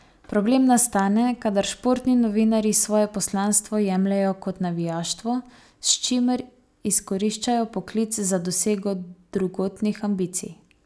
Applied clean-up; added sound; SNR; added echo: none; none; none; none.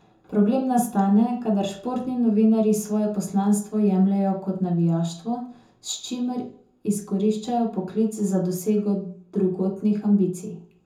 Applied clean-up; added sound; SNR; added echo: none; none; none; reverberation time 0.6 s.